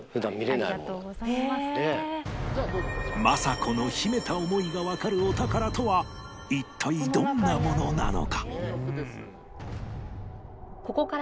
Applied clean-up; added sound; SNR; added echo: none; Wind; 15 dB; none.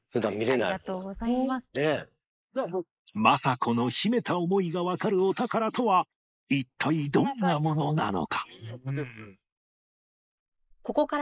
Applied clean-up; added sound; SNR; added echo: neural mask model Resemble Enhance denoiser.